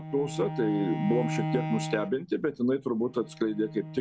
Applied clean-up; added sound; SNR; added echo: none; Bowed string instrument; 6 dB; none.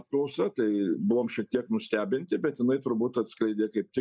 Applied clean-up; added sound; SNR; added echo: neural mask model Resemble Enhance denoiser.